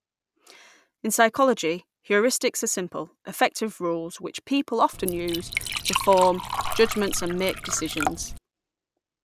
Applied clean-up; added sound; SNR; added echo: none; Liquid; 5 dB; none.